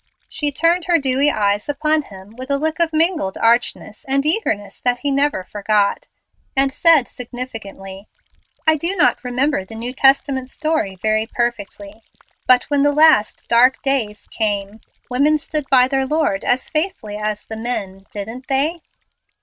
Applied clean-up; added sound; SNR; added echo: neural mask model RNNoise.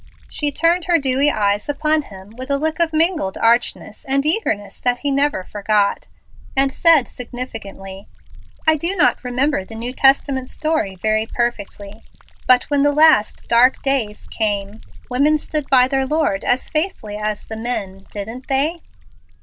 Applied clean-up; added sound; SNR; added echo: none; Liquid; 15 dB; none.